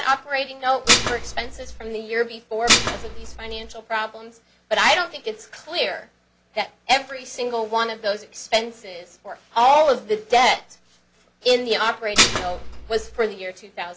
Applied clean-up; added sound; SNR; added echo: none; Dishes, pots, and pans; -1 dB; none.